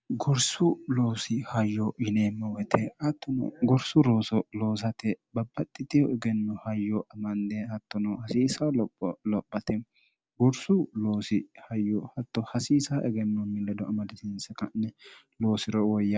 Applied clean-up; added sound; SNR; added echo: none; none; none; none.